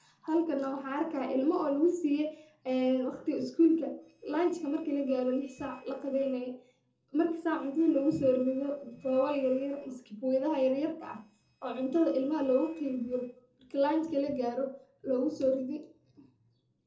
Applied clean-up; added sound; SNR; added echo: neural separator model SepFormer DNS4.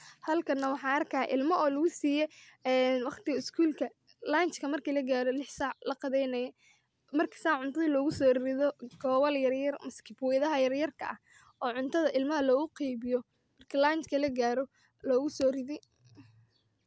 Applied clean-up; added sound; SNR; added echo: none; none; none; none.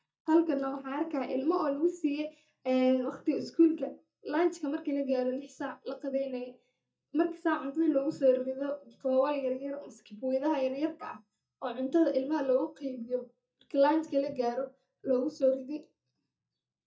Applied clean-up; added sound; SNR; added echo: neural mask model DeepFilterNet 3.